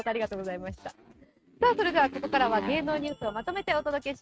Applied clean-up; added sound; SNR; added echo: neural mask model RNNoise.